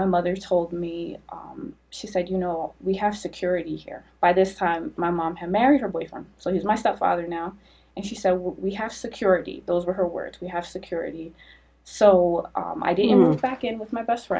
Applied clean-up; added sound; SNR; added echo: none; none; none; none.